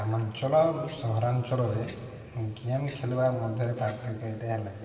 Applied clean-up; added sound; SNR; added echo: none; Tick-tock; 19 dB; reverberation time 2.1 s.